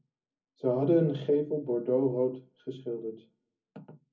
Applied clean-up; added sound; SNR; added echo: none; none; none; reverberation time 0.3 s.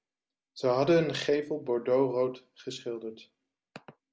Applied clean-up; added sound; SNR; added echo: none; none; none; none.